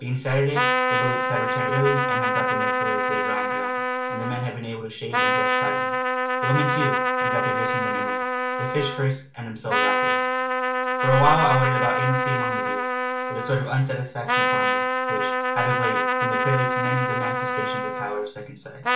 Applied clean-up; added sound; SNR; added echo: none; Trumpet; -3 dB; reverberation time 0.3 s.